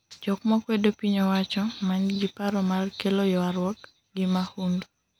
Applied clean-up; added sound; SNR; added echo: none; none; none; none.